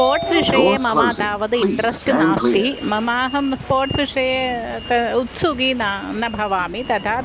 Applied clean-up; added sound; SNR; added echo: none; Sliding door; 4 dB; none.